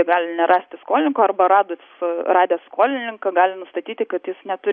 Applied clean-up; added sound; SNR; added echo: none; none; none; none.